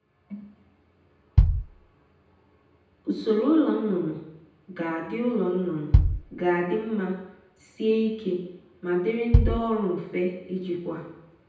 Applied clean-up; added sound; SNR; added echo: none; Bass drum; -2 dB; reverberation time 0.9 s.